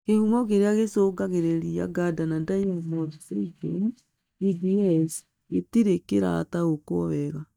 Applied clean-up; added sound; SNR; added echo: neural mask model DeepFilterNet 3.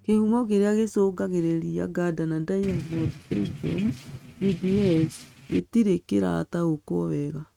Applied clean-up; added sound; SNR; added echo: neural mask model RNNoise.